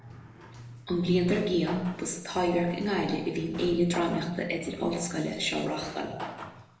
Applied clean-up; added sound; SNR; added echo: none; Drawer open or close; 16 dB; reverberation time 0.9 s.